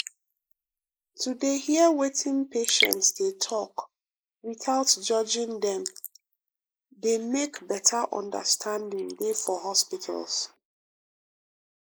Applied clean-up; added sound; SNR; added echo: neural mask model Resemble Enhance denoiser.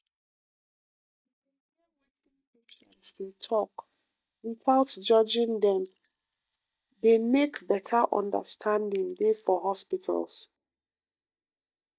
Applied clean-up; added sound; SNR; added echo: neural mask model DeepFilterNet 3.